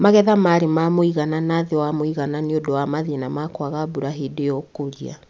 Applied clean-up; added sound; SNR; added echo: none; none; none; none.